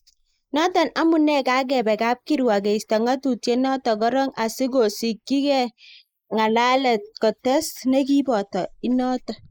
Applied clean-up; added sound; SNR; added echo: neural mask model Resemble Enhance denoiser.